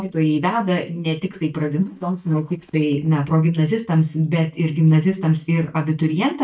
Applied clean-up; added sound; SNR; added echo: neural mask model DeepFilterNet 3.